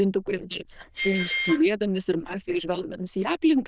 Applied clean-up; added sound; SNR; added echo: neural diffusion model UNIVERSE++.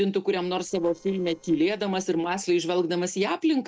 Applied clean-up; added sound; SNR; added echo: neural separator model SepFormer DNS4.